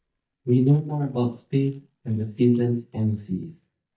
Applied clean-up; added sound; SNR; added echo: neural mask model DeepFilterNet 3.